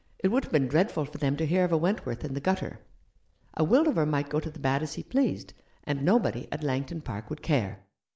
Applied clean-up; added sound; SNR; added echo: none; none; none; none.